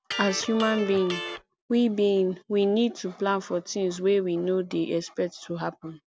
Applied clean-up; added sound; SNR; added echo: none; Electric guitar; 10 dB; none.